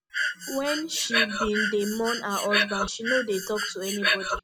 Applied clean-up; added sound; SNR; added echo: none; Breathing; -1 dB; none.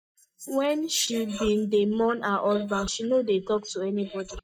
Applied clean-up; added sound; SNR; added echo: neural mask model DeepFilterNet 3.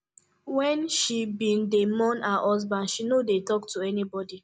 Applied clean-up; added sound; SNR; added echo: none; none; none; none.